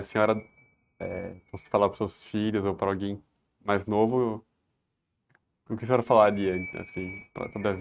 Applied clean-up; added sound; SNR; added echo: neural mask model RNNoise.